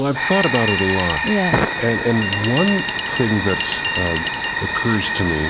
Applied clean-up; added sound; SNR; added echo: none; Fire + Glass; 0 dB; none.